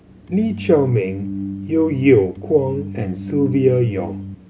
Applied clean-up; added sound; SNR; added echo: none; Organ; 10 dB; none.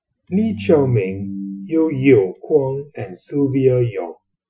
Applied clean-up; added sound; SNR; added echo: classical method Wiener filter.